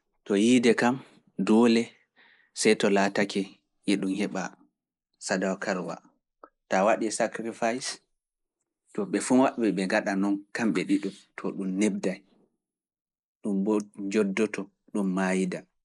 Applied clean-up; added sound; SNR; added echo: neural mask model Resemble Enhance denoiser.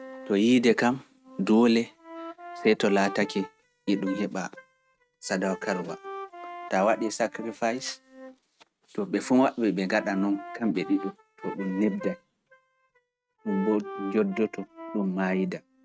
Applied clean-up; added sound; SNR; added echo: neural mask model RNNoise.